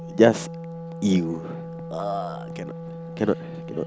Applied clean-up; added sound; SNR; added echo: none; Wind instrument, woodwind instrument; 10 dB; none.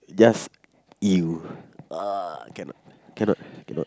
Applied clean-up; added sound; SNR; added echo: none; none; none; none.